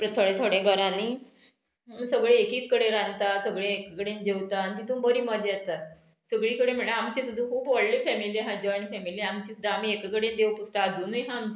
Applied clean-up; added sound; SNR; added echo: none; none; none; none.